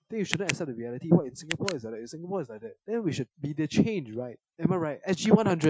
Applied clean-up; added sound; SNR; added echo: classical method Wiener filter.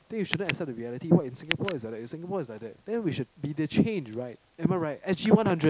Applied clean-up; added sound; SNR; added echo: none; Tick; 13 dB; none.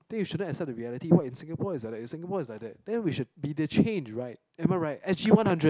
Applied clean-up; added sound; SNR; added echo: none; none; none; none.